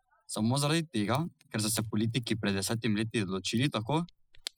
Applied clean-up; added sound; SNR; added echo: classical method spectral subtraction.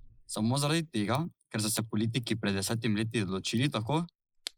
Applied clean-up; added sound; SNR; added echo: neural mask model Resemble Enhance denoiser.